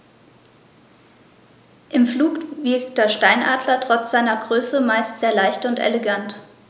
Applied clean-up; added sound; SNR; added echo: none; none; none; none.